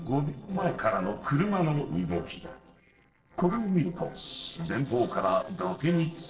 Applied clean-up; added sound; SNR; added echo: neural separator model SepFormer DNS4.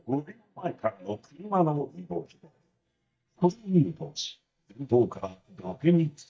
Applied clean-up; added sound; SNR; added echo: neural mask model DeepFilterNet 3.